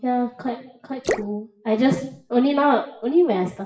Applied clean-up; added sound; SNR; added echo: classical method WPE with log-MMSE.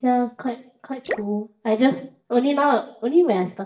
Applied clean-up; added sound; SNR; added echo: neural mask model DeepFilterNet 3.